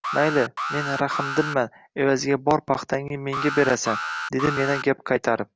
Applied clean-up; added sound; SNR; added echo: none; Alarm; 6 dB; none.